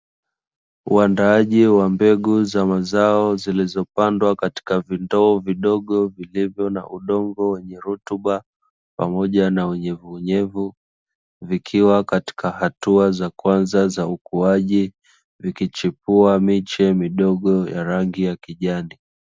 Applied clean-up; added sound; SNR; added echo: none; none; none; none.